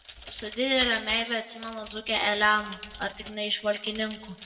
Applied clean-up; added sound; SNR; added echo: none; Computer keyboard; 16 dB; reverberation time 1.0 s.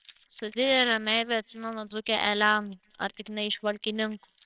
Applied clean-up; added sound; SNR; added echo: neural separator model SepFormer WHAMR!.